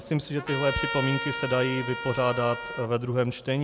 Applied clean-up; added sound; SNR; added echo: none; Trumpet; 7 dB; none.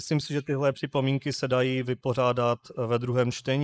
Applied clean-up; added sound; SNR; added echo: neural mask model Resemble Enhance denoiser.